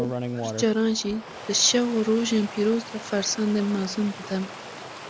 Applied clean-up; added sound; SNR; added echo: none; Stream; 11 dB; none.